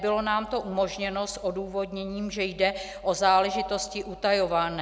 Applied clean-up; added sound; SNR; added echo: none; none; none; none.